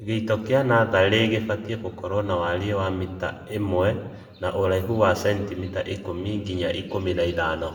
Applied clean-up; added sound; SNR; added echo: none; none; none; reverberation time 0.8 s.